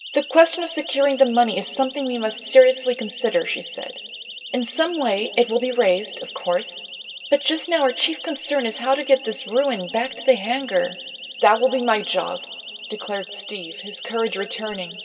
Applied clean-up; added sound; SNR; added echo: none; Siren; 14 dB; reverberation time 2.2 s.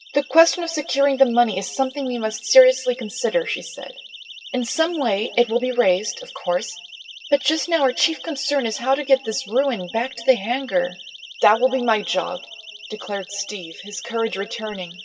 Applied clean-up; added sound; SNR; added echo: classical method WPE with log-MMSE.